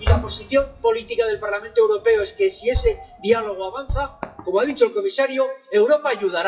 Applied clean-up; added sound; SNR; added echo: classical method WPE with log-MMSE.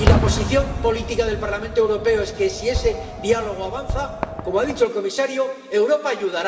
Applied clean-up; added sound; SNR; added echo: none; Fireworks; 3 dB; reverberation time 2.8 s.